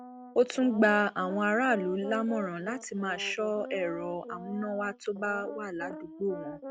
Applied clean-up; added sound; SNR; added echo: none; Brass instrument; 12 dB; none.